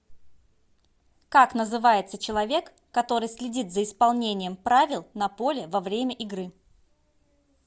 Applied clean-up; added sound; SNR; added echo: none; none; none; none.